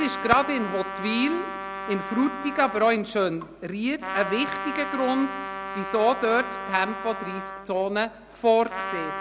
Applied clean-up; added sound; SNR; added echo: none; Trumpet; 8 dB; none.